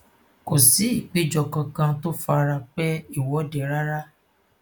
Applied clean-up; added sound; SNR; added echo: none; none; none; none.